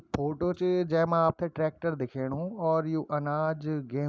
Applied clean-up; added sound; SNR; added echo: none; none; none; none.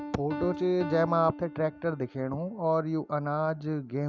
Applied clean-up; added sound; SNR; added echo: none; Piano; 13 dB; none.